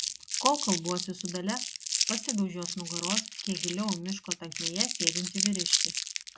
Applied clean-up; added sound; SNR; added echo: none; Crumpling, crinkling; -1 dB; none.